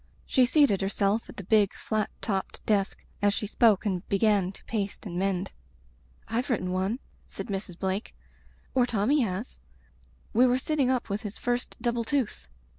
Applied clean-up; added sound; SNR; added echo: none; none; none; none.